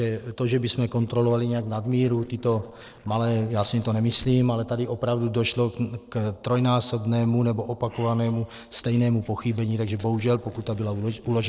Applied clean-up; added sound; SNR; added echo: neural separator model SepFormer DNS4.